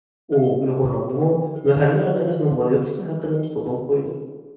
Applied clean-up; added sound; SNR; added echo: neural separator model SepFormer DNS4.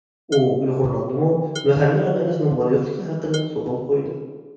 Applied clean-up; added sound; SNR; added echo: none; Dishes, pots, and pans; 19 dB; reverberation time 1.2 s.